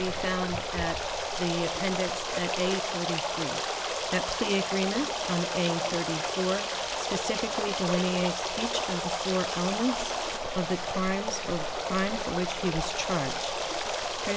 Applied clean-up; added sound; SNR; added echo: none; Stream; 0 dB; none.